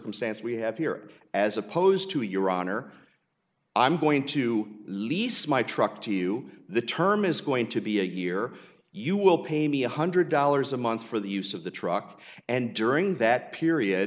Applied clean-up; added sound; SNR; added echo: none; none; none; none.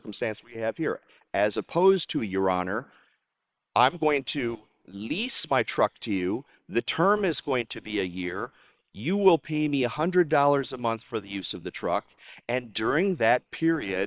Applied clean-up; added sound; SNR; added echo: neural separator model SepFormer WHAM!.